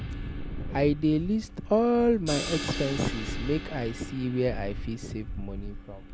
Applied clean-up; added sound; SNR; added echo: none; Wind + Crash cymbal; 7 dB; none.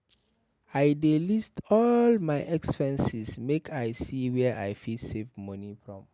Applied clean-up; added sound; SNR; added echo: none; none; none; none.